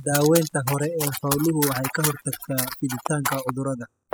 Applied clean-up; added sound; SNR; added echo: classical method spectral subtraction.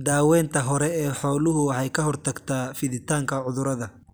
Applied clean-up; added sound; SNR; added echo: none; none; none; none.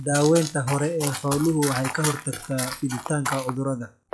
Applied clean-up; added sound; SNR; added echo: classical method log-MMSE.